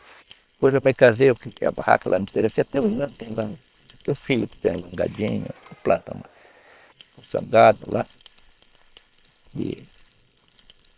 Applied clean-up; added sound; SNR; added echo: neural separator model SepFormer WHAM!.